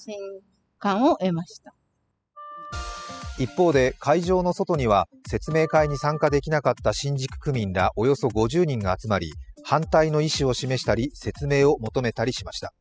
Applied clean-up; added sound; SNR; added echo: classical method spectral subtraction.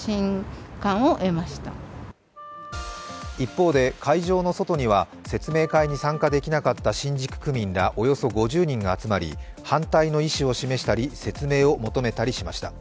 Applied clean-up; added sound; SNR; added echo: none; Wind instrument, woodwind instrument; 19 dB; none.